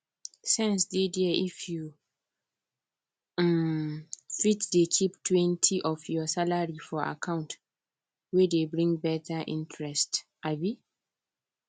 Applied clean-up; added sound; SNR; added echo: none; none; none; none.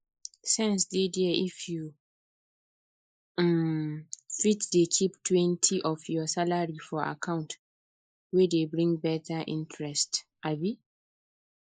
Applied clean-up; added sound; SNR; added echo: neural mask model Resemble Enhance denoiser.